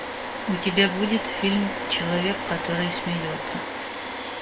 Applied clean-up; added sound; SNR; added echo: none; Domestic sounds, home sounds; 4 dB; reverberation time 0.2 s.